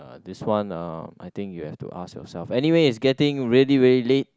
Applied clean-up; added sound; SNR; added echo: none; none; none; none.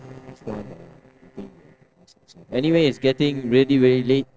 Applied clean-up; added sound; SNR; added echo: neural separator model SepFormer DNS4.